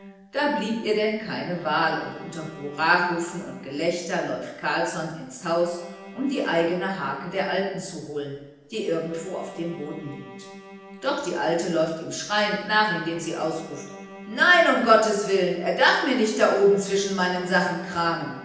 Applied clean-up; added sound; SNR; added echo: none; Bowed string instrument; 19 dB; reverberation time 0.9 s.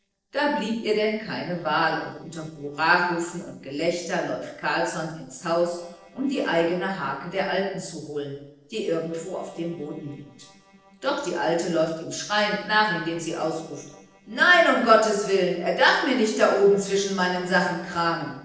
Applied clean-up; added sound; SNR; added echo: neural separator model SepFormer DNS4.